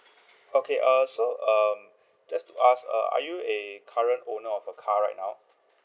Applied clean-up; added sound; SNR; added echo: none; none; none; none.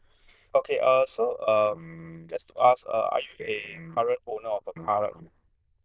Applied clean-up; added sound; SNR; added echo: neural diffusion model UNIVERSE++.